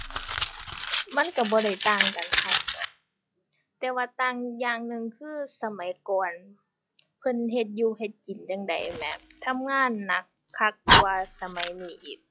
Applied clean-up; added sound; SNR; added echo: classical method log-MMSE.